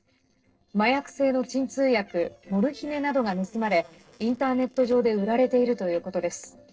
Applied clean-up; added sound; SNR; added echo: neural separator model SepFormer DNS4.